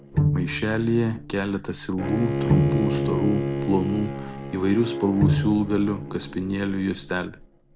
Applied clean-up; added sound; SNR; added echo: none; Bowed string instrument + Bowed string instrument; 1 dB; none.